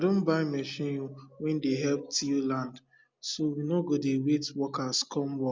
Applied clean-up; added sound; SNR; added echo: none; none; none; none.